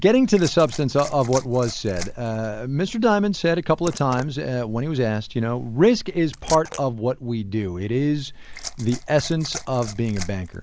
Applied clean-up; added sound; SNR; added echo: none; Liquid; 14 dB; none.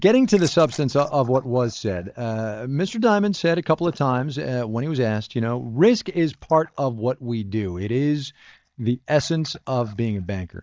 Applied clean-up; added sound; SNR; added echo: neural mask model DeepFilterNet 3.